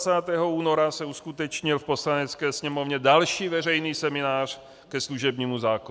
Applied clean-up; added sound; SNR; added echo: none; none; none; none.